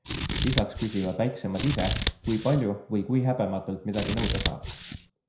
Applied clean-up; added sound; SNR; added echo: none; Scissors; 0 dB; reverberation time 0.5 s.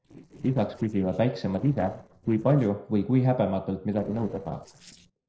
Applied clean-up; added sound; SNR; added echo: neural separator model SepFormer DNS4.